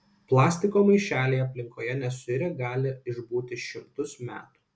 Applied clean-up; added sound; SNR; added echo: none; none; none; none.